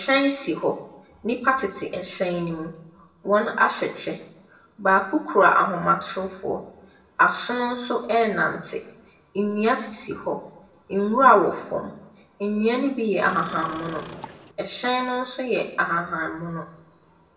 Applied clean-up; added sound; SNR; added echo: none; Engine / Car; 14 dB; reverberation time 0.7 s.